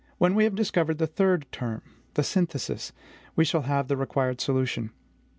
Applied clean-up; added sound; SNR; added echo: none; none; none; none.